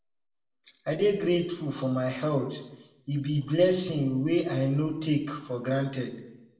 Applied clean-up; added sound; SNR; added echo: none; none; none; reverberation time 0.8 s.